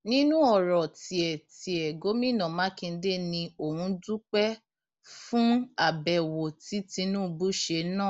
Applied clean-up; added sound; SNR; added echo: none; none; none; none.